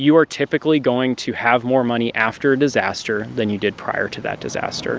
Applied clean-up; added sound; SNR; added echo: none; none; none; none.